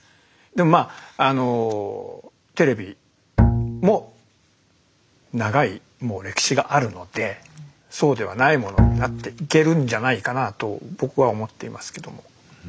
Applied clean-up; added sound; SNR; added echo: none; Bowed string instrument; -2 dB; none.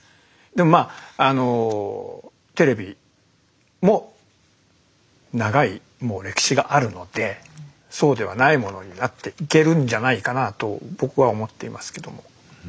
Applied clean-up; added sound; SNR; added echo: none; none; none; none.